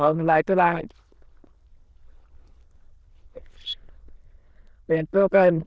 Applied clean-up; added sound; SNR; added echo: neural diffusion model UNIVERSE++.